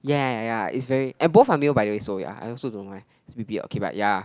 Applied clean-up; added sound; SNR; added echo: none; none; none; none.